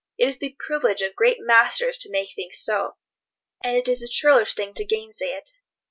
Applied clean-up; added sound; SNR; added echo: none; none; none; none.